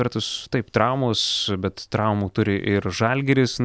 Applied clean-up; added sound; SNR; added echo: none; none; none; none.